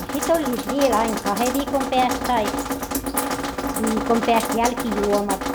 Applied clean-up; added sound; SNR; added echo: none; Drip; 3 dB; none.